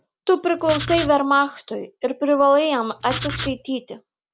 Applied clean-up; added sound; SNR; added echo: none; Writing; 9 dB; none.